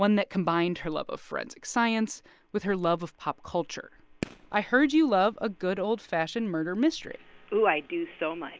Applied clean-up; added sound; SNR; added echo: none; Fireworks; 17 dB; none.